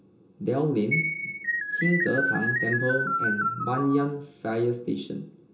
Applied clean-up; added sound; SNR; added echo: none; Keyboard (musical); 0 dB; reverberation time 0.2 s.